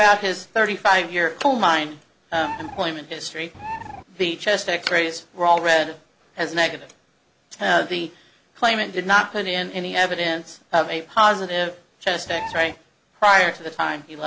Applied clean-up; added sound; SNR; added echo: none; Bird; 10 dB; none.